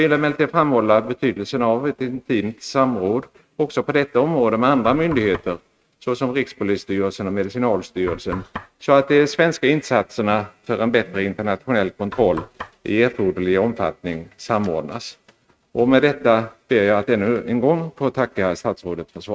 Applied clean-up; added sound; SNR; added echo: neural mask model RNNoise.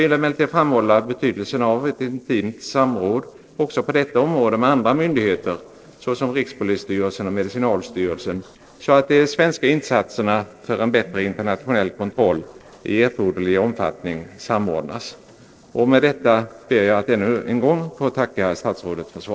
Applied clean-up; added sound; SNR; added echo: neural separator model SepFormer DNS4.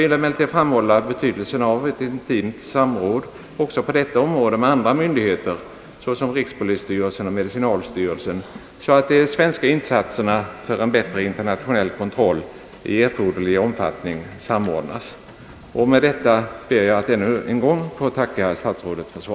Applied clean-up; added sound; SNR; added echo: none; none; none; none.